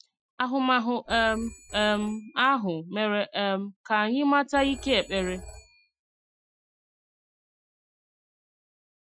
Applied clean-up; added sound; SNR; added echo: classical method Wiener filter.